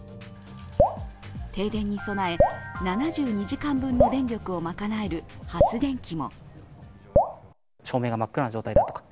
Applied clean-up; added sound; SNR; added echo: none; Drip; -1 dB; none.